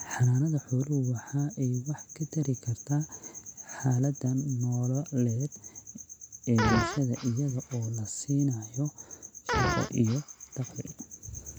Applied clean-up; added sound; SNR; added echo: none; Fart; 5 dB; none.